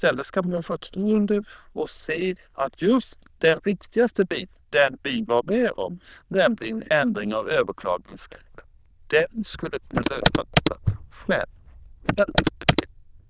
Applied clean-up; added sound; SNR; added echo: neural diffusion model UNIVERSE++.